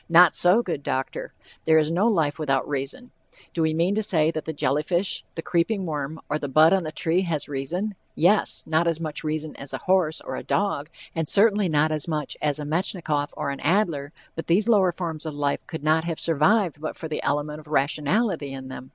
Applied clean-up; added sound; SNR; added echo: none; none; none; none.